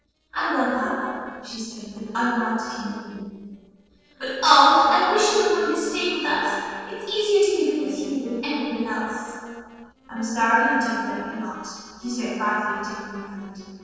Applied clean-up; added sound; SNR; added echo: neural separator model SepFormer DNS4.